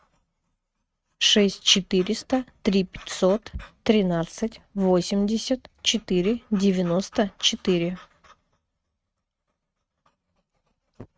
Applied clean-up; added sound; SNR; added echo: neural mask model RNNoise.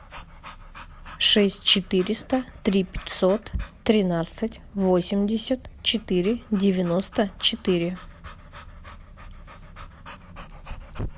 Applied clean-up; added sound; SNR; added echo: none; Dog / Breathing; 18 dB; none.